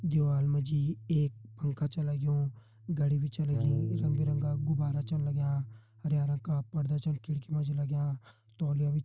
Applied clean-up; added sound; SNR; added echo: neural mask model RNNoise.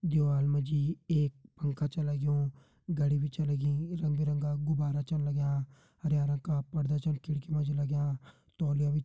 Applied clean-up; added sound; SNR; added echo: none; none; none; none.